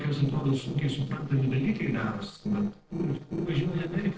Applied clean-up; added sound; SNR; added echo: neural separator model SepFormer DNS4.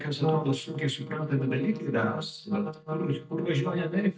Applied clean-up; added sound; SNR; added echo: neural mask model DeepFilterNet 3.